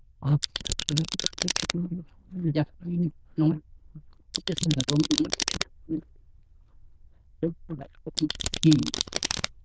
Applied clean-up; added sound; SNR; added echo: neural diffusion model UNIVERSE++.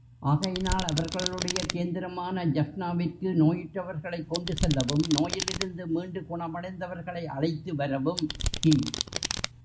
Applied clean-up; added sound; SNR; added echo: none; Domestic sounds, home sounds; 4 dB; none.